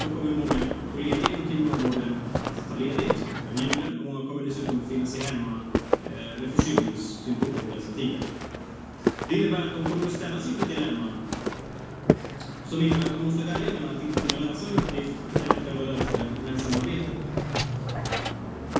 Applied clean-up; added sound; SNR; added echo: none; Walk, footsteps; 0 dB; reverberation time 1.2 s.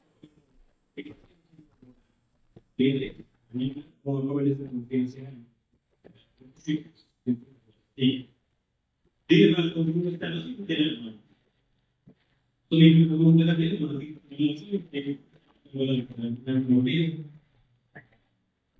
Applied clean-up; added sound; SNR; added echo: neural mask model DeepFilterNet 3.